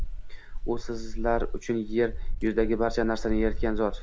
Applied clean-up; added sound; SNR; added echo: none; Keys jangling; 2 dB; none.